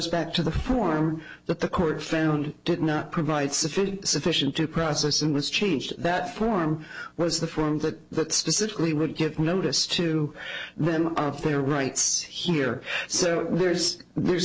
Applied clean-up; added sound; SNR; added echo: none; none; none; none.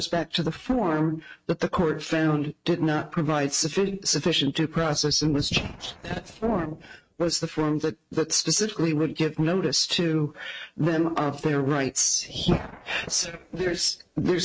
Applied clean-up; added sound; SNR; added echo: neural mask model RNNoise.